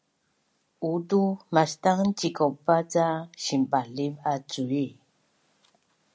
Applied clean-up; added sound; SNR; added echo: none; none; none; none.